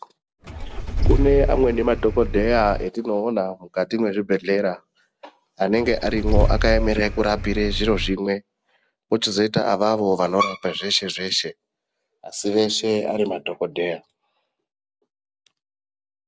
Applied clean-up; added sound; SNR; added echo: none; Engine starting / Car; 0 dB; none.